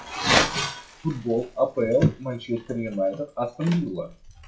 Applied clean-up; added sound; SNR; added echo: classical method WPE with log-MMSE.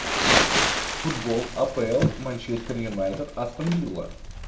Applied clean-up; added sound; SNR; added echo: none; Crumpling, crinkling; -1 dB; reverberation time 0.3 s.